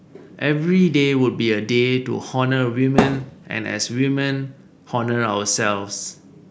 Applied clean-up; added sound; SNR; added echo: none; Thump, thud; 0 dB; none.